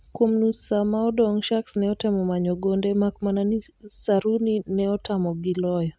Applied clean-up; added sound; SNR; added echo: none; none; none; none.